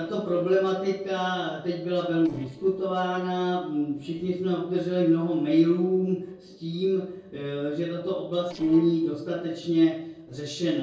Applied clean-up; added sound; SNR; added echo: neural separator model SepFormer DNS4.